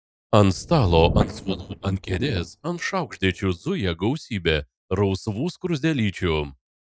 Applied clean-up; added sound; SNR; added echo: neural mask model DeepFilterNet 3.